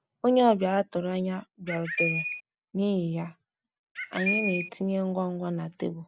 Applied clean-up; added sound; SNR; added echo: none; Bird; 2 dB; none.